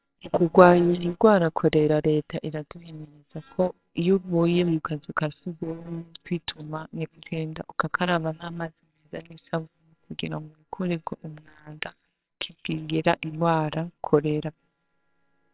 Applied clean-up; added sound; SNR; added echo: neural separator model SepFormer WHAMR!.